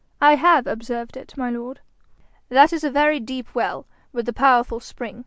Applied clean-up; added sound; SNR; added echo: none; none; none; none.